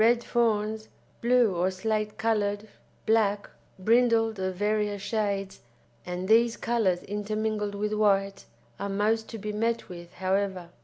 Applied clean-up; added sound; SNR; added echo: none; none; none; none.